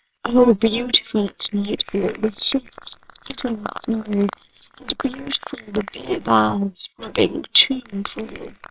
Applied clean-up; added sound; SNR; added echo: neural separator model SepFormer WHAMR!.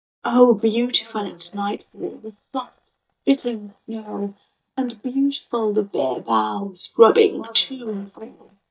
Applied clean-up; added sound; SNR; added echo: neural mask model DeepFilterNet 3.